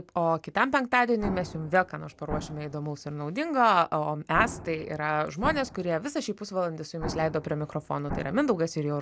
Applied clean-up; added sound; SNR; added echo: none; Explosion; 11 dB; none.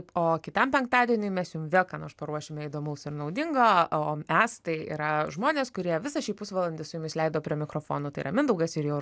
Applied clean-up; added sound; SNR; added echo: none; none; none; none.